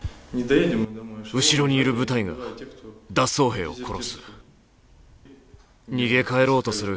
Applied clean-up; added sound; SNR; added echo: none; none; none; none.